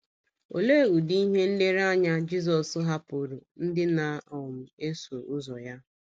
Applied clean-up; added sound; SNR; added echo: none; none; none; none.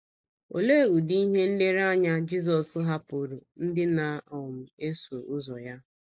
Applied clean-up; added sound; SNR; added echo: neural mask model Resemble Enhance denoiser.